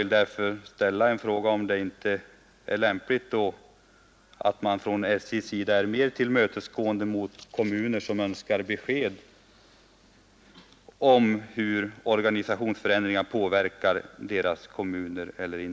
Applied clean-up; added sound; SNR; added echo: none; none; none; none.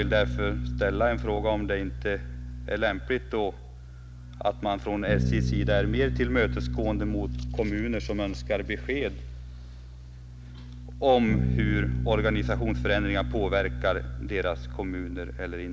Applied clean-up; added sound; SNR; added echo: none; Bass guitar; 2 dB; none.